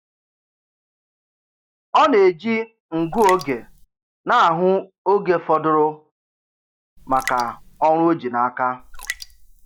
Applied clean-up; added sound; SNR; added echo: classical method log-MMSE.